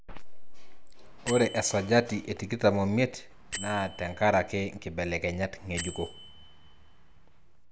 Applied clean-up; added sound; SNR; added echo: none; Bell; 15 dB; none.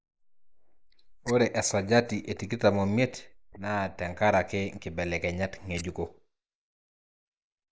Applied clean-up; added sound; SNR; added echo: neural mask model Resemble Enhance denoiser.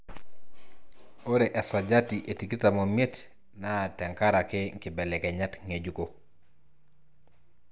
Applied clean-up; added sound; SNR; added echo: none; none; none; none.